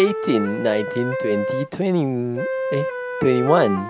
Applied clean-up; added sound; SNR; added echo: none; Wind instrument, woodwind instrument; 5 dB; none.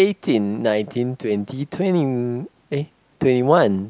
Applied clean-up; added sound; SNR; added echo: none; none; none; none.